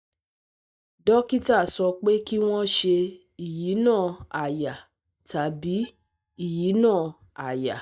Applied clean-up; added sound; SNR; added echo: neural mask model DeepFilterNet 3.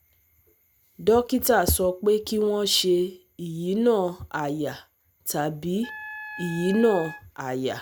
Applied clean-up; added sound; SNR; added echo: none; Wind instrument, woodwind instrument; 13 dB; none.